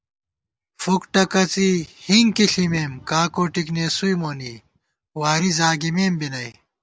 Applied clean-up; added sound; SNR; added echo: none; none; none; none.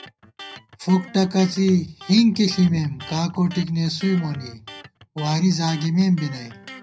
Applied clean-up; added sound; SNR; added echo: none; Electric guitar; 20 dB; reverberation time 0.4 s.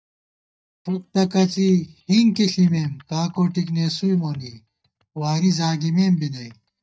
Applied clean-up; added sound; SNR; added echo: neural mask model DeepFilterNet 3.